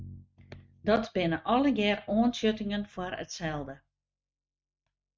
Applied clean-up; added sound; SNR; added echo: neural mask model RNNoise.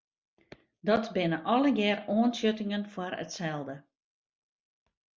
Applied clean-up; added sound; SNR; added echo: none; none; none; none.